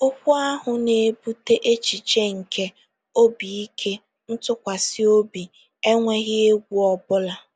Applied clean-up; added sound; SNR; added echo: none; none; none; none.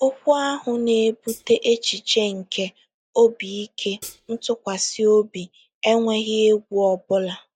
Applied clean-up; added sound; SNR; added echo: neural mask model DeepFilterNet 3.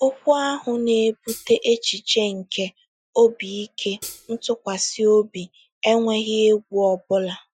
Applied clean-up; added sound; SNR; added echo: classical method Wiener filter.